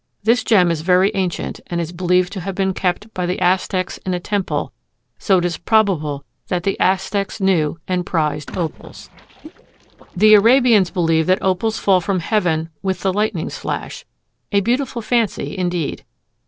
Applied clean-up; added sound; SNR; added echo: neural separator model SepFormer DNS4.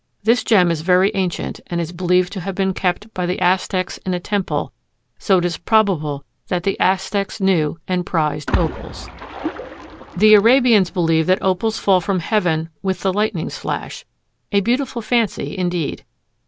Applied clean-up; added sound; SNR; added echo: none; Splash, splatter; 9 dB; none.